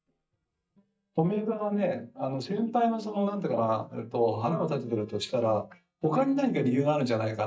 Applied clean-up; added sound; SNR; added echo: neural mask model DeepFilterNet 3.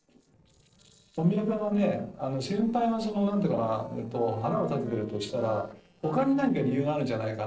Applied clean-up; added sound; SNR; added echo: neural separator model SepFormer DNS4.